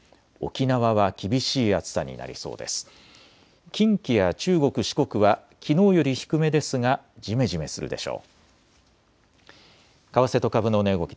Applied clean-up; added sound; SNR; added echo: none; none; none; none.